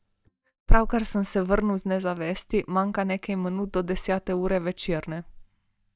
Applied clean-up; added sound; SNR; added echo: neural mask model DeepFilterNet 3.